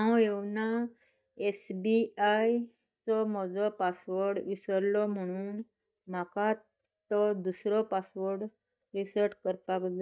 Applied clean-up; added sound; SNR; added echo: neural mask model DeepFilterNet 3.